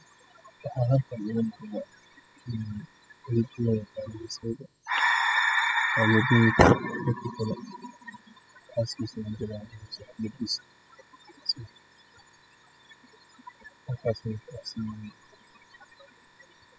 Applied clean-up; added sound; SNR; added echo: classical method spectral subtraction.